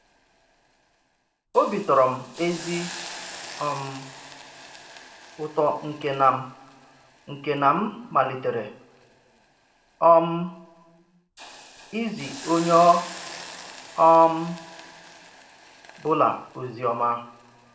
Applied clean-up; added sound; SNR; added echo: none; Hiss; 18 dB; reverberation time 0.9 s.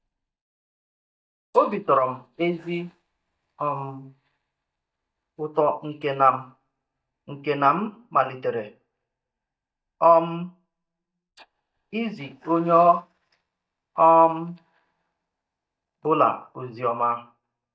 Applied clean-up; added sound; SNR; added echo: neural mask model DeepFilterNet 3.